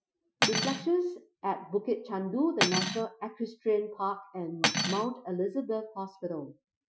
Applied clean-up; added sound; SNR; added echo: classical method Wiener filter.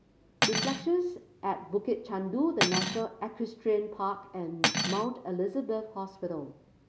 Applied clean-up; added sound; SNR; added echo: none; Cutlery, silverware; 2 dB; none.